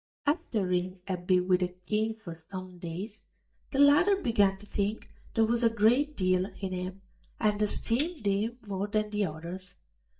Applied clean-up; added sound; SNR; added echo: neural mask model DeepFilterNet 3.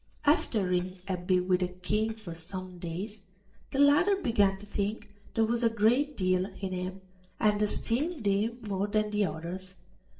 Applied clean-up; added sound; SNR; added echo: neural separator model SepFormer DNS4.